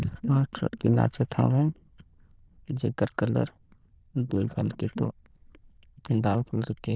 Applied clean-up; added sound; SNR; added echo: neural diffusion model UNIVERSE++.